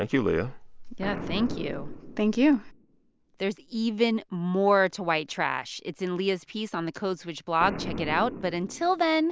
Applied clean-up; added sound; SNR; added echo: none; Boom; 14 dB; none.